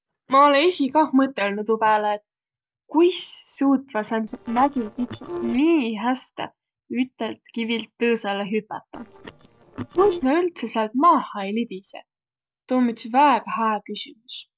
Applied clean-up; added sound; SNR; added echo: neural separator model SepFormer DNS4.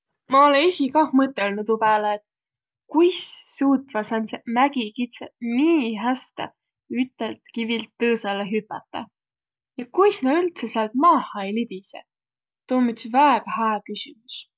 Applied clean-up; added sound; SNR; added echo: none; none; none; none.